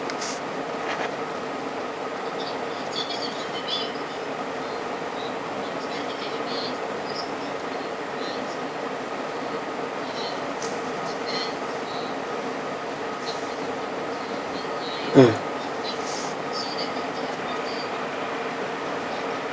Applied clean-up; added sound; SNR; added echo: none; none; none; none.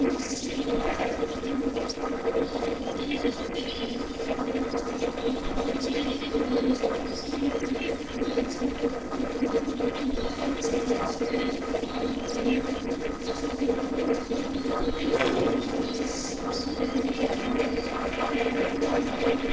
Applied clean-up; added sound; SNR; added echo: neural separator model SepFormer DNS4.